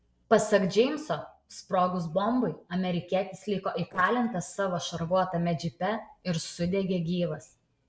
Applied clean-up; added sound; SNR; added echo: neural separator model SepFormer DNS4.